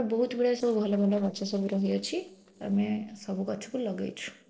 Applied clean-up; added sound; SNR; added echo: neural separator model SepFormer DNS4.